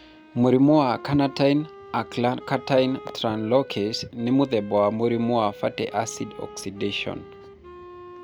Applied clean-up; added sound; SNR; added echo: none; Wind instrument, woodwind instrument; 19 dB; none.